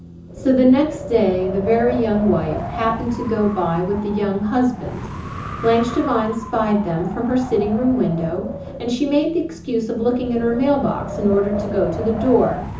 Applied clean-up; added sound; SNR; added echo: none; Wind; 10 dB; reverberation time 0.6 s.